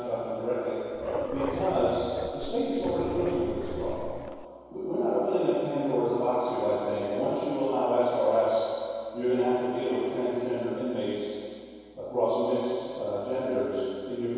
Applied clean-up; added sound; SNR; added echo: none; Dog; 7 dB; reverberation time 2.2 s.